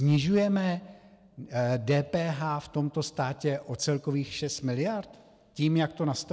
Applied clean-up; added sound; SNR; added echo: none; none; none; none.